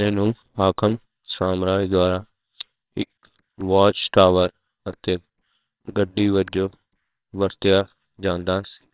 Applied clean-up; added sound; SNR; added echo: neural separator model SepFormer WHAMR!.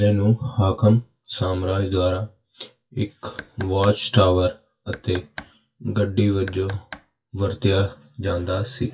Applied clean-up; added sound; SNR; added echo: classical method WPE with log-MMSE.